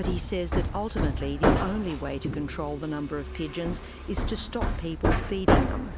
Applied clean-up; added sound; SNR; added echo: none; Hammer; -4 dB; none.